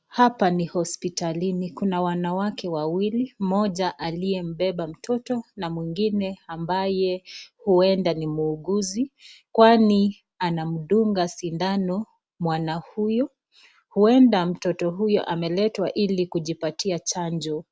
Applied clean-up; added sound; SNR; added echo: none; none; none; none.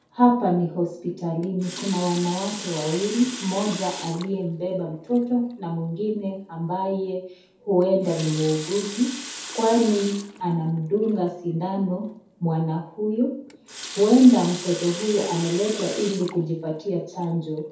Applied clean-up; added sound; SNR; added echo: none; Water tap, faucet; 15 dB; reverberation time 0.6 s.